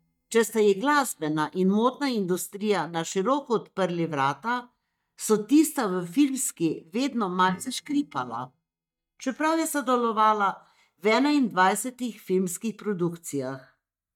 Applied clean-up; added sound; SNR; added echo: neural mask model DeepFilterNet 3.